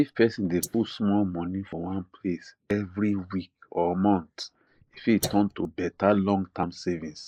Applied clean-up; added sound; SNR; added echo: neural mask model Resemble Enhance denoiser.